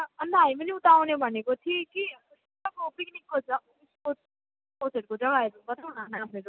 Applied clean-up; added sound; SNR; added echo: none; none; none; none.